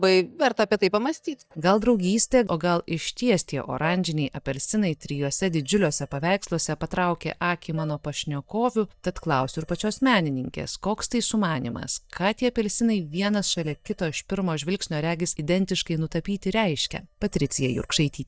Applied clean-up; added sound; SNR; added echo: neural mask model DeepFilterNet 3.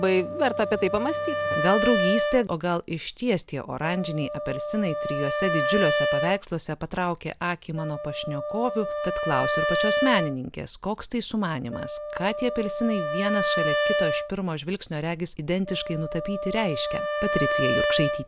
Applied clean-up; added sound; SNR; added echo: none; Wind instrument, woodwind instrument; 1 dB; none.